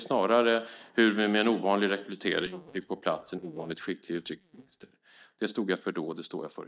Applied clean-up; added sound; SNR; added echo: neural mask model DeepFilterNet 3.